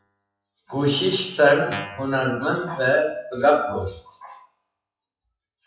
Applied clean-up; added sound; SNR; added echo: classical method WPE with log-MMSE.